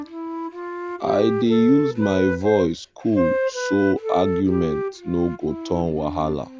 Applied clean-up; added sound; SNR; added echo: none; Wind instrument, woodwind instrument; 4 dB; none.